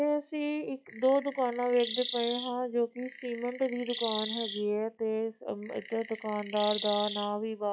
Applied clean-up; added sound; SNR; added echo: classical method log-MMSE.